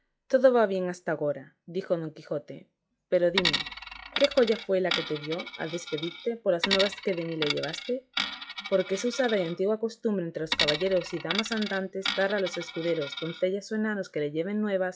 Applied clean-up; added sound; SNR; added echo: classical method log-MMSE.